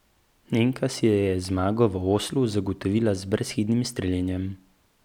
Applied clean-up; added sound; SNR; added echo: none; none; none; none.